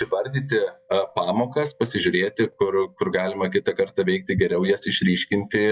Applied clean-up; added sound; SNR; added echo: classical method log-MMSE.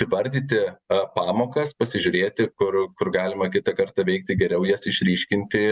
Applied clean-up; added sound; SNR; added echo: none; none; none; none.